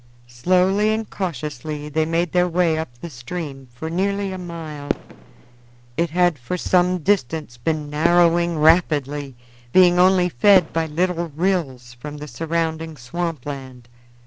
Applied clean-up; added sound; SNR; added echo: none; Fireworks; 13 dB; none.